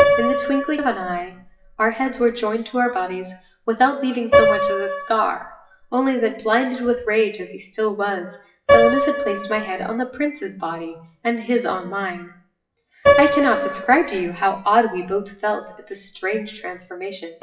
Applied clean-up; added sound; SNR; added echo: classical method WPE with log-MMSE.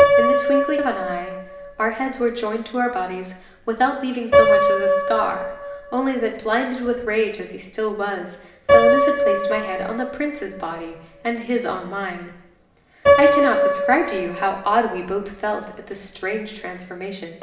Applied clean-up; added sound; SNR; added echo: none; Piano; -2 dB; reverberation time 0.8 s.